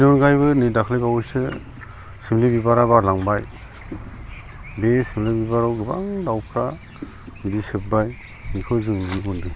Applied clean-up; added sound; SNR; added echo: none; none; none; none.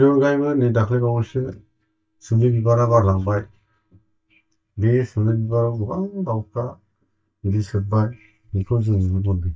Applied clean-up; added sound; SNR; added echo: neural mask model DeepFilterNet 3.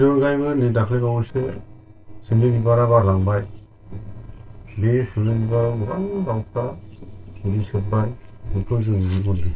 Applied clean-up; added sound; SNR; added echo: neural separator model SepFormer DNS4.